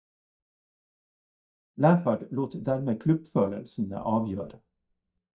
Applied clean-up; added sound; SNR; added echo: neural mask model DeepFilterNet 3.